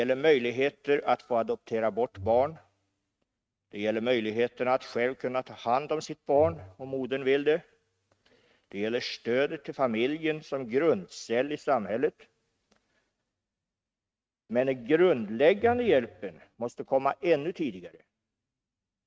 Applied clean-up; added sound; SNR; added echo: neural mask model RNNoise.